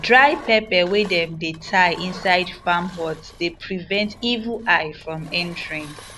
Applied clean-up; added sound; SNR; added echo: none; Boat, Water vehicle + Engine; 20 dB; none.